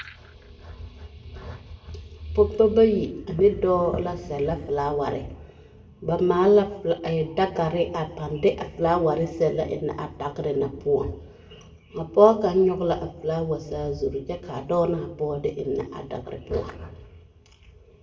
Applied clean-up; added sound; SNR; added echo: none; Animal; 18 dB; reverberation time 0.6 s.